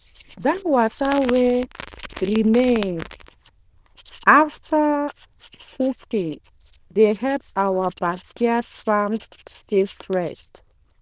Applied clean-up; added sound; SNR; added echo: neural diffusion model UNIVERSE++.